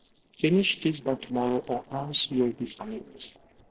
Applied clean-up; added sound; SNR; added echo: neural separator model SepFormer DNS4.